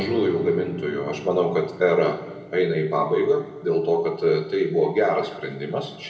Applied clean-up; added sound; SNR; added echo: none; Guitar; 18 dB; reverberation time 1.7 s.